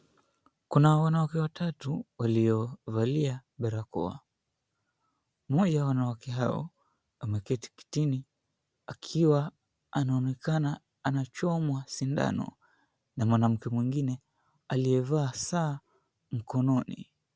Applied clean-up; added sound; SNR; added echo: none; none; none; none.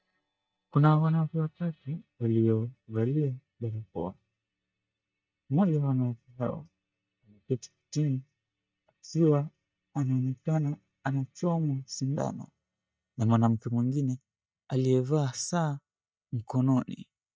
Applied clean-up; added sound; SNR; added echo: neural mask model DeepFilterNet 3.